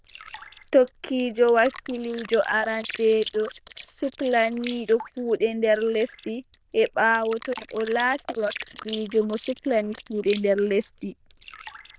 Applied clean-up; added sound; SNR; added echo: neural diffusion model UNIVERSE++.